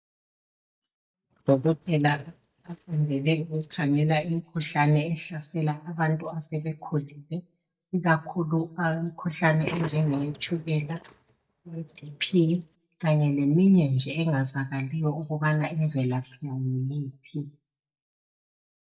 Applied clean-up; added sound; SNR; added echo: neural mask model DeepFilterNet 3.